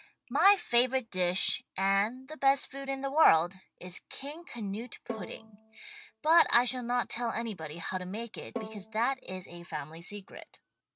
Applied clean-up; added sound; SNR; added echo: neural mask model RNNoise.